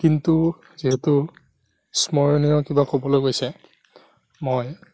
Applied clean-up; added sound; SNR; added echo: neural mask model Resemble Enhance denoiser.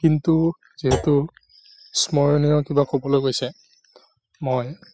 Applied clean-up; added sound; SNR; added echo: classical method spectral subtraction.